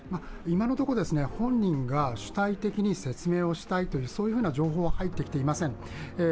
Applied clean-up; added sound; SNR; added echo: none; none; none; none.